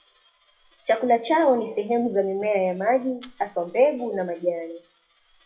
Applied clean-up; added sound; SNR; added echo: classical method WPE with log-MMSE.